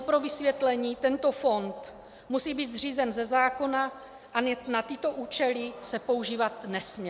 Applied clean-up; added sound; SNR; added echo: none; none; none; none.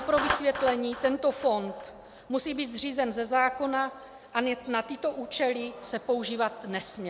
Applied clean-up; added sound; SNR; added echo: none; Clapping; 12 dB; none.